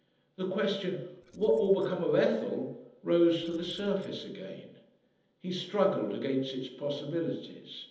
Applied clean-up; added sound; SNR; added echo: neural separator model SepFormer DNS4.